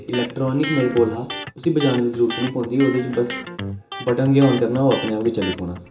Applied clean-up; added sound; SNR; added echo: none; Electric guitar; 12 dB; reverberation time 0.2 s.